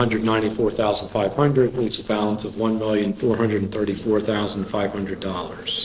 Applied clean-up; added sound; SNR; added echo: neural separator model SepFormer DNS4.